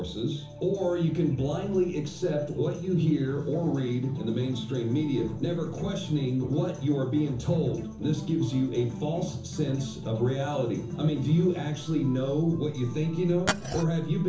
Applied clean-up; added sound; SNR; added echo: none; Glass; 3 dB; reverberation time 0.7 s.